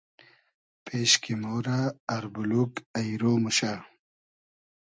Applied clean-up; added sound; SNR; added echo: none; none; none; none.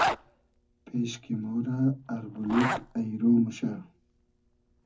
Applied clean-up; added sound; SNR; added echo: none; Zipper (clothing); 7 dB; reverberation time 0.3 s.